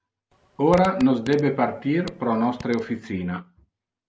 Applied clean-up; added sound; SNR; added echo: none; Fart; 18 dB; none.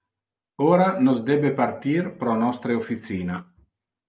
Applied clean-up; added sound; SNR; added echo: none; none; none; none.